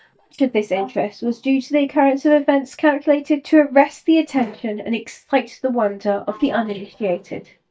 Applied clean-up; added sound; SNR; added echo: neural mask model DeepFilterNet 3.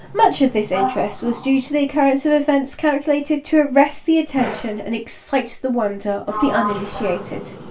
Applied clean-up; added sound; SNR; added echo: none; Sliding door; 12 dB; reverberation time 0.2 s.